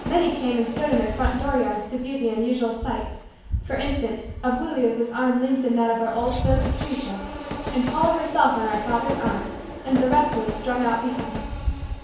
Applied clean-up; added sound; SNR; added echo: none; Train; 6 dB; reverberation time 1.0 s.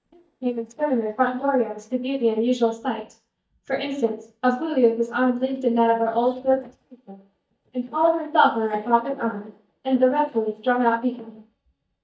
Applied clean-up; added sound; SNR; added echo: neural mask model DeepFilterNet 3.